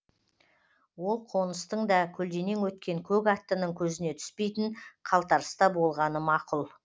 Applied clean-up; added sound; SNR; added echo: none; none; none; none.